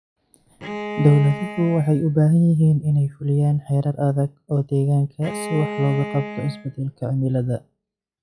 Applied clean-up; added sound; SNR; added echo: classical method log-MMSE.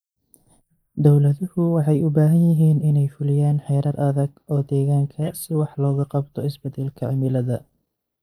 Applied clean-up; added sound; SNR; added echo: neural mask model Resemble Enhance denoiser.